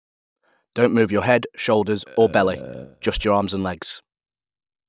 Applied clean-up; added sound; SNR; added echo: neural mask model DeepFilterNet 3.